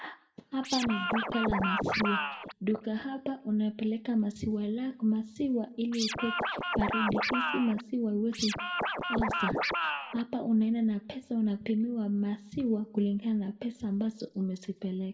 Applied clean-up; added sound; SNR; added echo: none; Scratching (performance technique); 1 dB; reverberation time 0.6 s.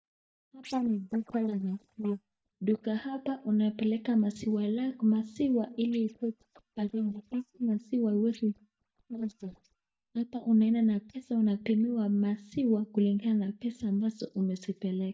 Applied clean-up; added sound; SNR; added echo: neural mask model DeepFilterNet 3.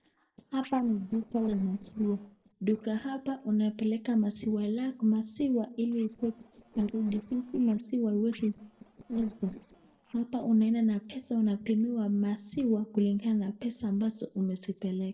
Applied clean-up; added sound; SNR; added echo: neural separator model SepFormer DNS4.